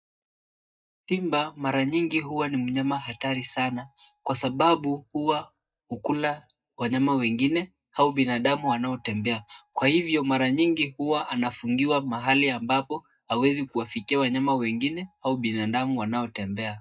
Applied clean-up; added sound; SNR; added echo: neural mask model DeepFilterNet 3.